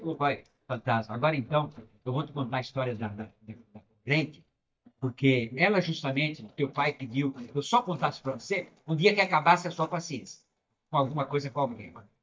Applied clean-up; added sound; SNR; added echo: neural mask model DeepFilterNet 3.